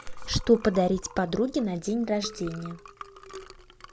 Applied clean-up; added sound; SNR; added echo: none; Liquid; 19 dB; none.